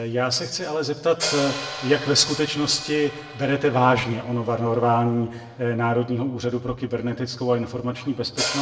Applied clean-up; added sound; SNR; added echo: none; Hi-hat; 12 dB; reverberation time 0.7 s.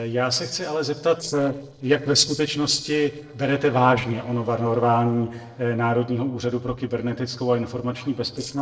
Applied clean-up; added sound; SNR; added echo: neural separator model SepFormer DNS4.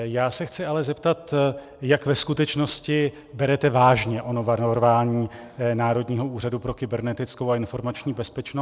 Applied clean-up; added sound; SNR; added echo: none; none; none; none.